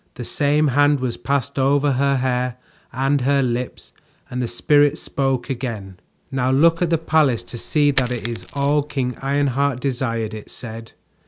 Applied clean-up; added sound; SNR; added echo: none; Coin (dropping); 11 dB; none.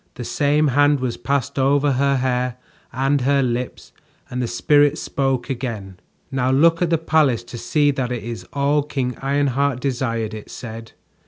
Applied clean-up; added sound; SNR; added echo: none; none; none; none.